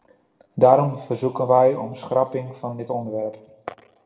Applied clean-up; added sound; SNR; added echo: none; none; none; reverberation time 0.8 s.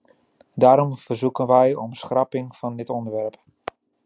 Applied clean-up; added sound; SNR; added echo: none; none; none; none.